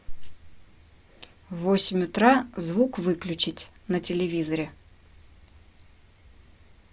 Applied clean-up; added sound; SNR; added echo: none; none; none; none.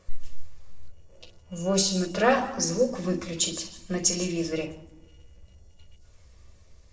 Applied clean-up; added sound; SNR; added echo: neural separator model SepFormer DNS4.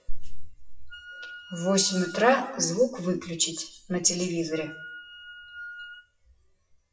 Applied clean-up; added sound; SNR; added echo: classical method WPE with log-MMSE.